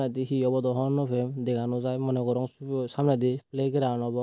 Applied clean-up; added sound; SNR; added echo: none; none; none; none.